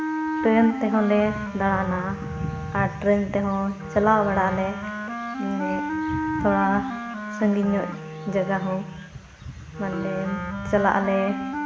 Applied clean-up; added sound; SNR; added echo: none; Wind instrument, woodwind instrument; 7 dB; reverberation time 1.5 s.